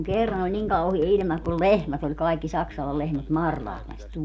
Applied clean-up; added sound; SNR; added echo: none; none; none; none.